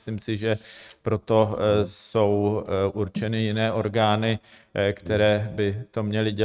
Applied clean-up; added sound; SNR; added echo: neural mask model RNNoise.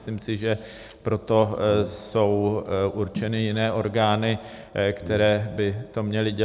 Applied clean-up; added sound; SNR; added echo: none; Snare drum + Brass instrument; 16 dB; none.